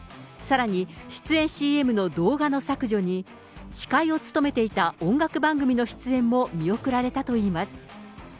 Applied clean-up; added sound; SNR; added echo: none; none; none; none.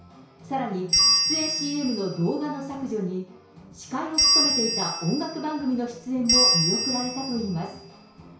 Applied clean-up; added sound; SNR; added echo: none; Bell; -4 dB; reverberation time 0.6 s.